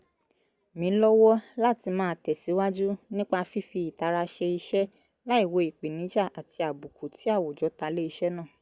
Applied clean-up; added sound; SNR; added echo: none; none; none; none.